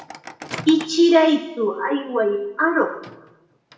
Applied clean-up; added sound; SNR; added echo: none; Microwave oven; 19 dB; reverberation time 1.0 s.